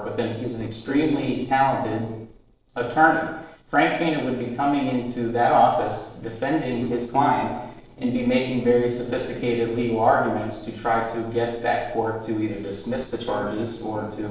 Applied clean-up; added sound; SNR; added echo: neural separator model SepFormer DNS4.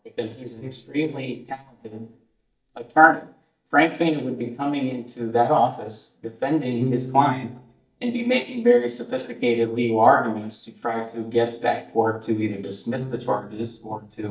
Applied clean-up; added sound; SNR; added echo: neural mask model DeepFilterNet 3.